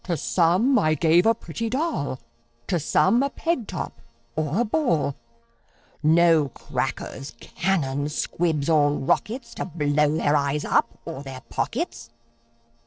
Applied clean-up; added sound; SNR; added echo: neural separator model SepFormer DNS4.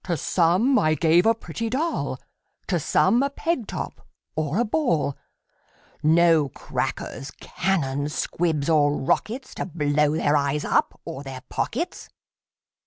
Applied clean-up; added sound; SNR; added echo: none; none; none; none.